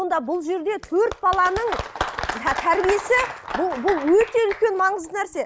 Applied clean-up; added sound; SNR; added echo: none; none; none; none.